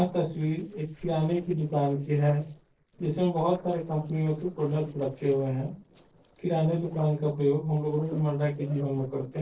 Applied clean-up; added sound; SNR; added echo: neural separator model SepFormer DNS4.